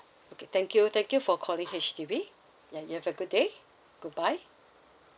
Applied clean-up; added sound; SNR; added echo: none; none; none; none.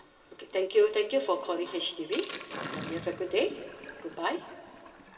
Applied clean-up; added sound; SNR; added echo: none; Sink (filling or washing); 13 dB; reverberation time 2.2 s.